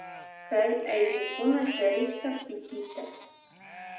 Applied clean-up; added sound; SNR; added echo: none; Livestock, farm animals, working animals; 11 dB; reverberation time 0.8 s.